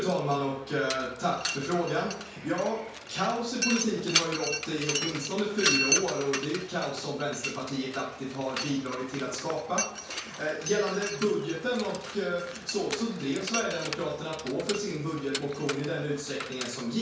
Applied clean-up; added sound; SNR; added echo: none; Mechanisms; 5 dB; reverberation time 0.5 s.